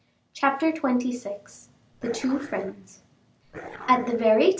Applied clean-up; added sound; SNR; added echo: none; Dog; 15 dB; none.